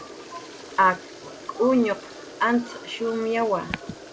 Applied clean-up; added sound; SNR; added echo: none; Toilet flush; 16 dB; none.